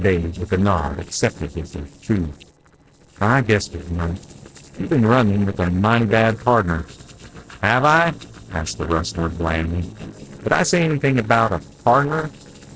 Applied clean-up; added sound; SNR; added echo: neural separator model SepFormer DNS4.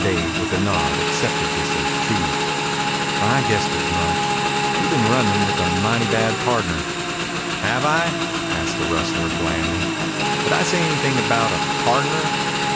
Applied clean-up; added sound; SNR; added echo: none; Motorcycle / Engine; -3 dB; none.